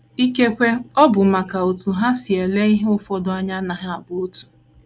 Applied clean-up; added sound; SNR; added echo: none; none; none; none.